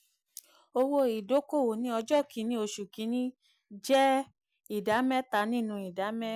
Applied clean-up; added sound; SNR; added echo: none; none; none; none.